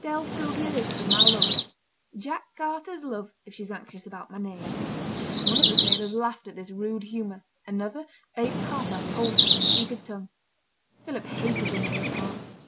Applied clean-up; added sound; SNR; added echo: none; Chirp, tweet; -5 dB; none.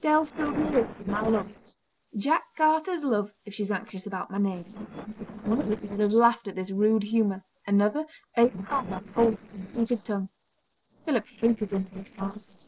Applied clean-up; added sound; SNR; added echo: neural separator model SepFormer DNS4.